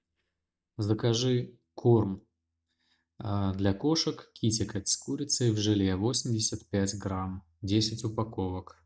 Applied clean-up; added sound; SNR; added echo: neural mask model DeepFilterNet 3.